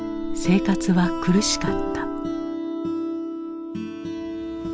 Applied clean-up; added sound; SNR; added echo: none; none; none; none.